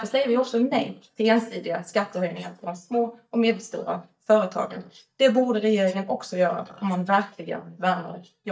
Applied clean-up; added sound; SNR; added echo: neural mask model DeepFilterNet 3.